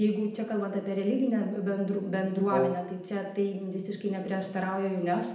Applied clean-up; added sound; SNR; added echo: none; Wind instrument, woodwind instrument; 2 dB; reverberation time 0.8 s.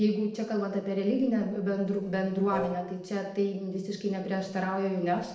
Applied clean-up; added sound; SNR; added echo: neural separator model SepFormer DNS4.